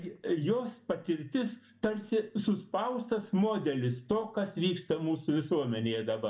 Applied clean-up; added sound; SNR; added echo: none; none; none; reverberation time 0.4 s.